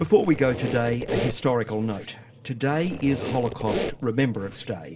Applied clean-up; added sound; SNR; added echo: none; Squeak; 8 dB; reverberation time 3.0 s.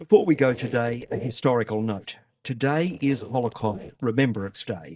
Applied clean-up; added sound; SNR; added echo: neural mask model DeepFilterNet 3.